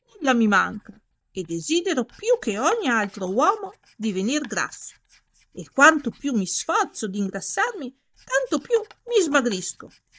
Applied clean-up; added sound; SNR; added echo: neural mask model DeepFilterNet 3.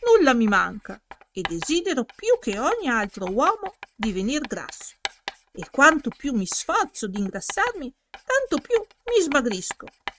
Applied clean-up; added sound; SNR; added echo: neural mask model RNNoise.